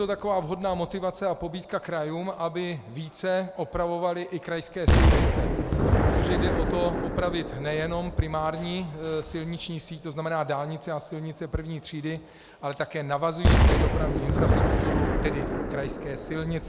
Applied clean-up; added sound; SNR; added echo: none; Explosion; -3 dB; none.